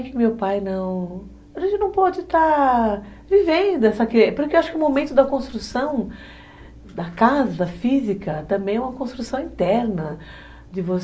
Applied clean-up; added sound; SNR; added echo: none; none; none; none.